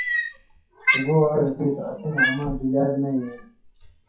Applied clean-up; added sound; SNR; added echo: classical method WPE with log-MMSE.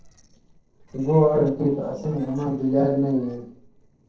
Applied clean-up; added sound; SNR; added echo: neural separator model SepFormer DNS4.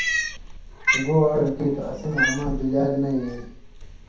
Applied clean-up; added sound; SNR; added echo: none; Cat; 4 dB; reverberation time 0.7 s.